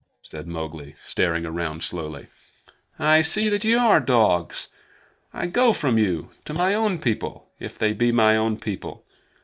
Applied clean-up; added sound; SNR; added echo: neural mask model DeepFilterNet 3.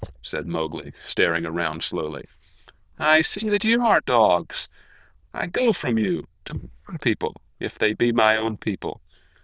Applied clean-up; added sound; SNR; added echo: neural diffusion model UNIVERSE++.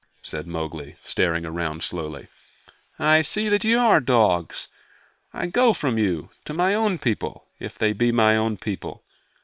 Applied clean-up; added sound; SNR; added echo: neural separator model SepFormer WHAM!.